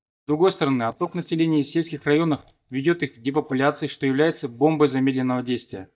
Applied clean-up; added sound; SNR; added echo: neural mask model DeepFilterNet 3.